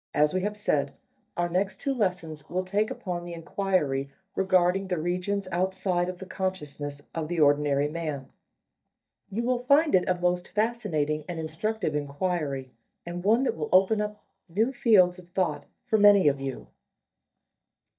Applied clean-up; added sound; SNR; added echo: neural mask model DeepFilterNet 3.